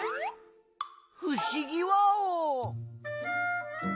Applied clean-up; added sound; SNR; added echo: none; none; none; none.